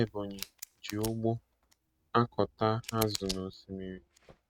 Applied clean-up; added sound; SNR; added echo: neural mask model RNNoise.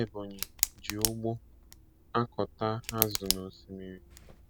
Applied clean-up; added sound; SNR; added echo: none; Tick; 1 dB; none.